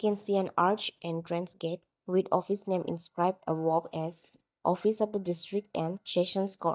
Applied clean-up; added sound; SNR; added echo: neural mask model DeepFilterNet 3.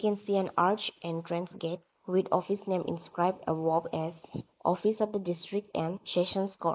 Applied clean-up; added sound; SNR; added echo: neural mask model Resemble Enhance denoiser.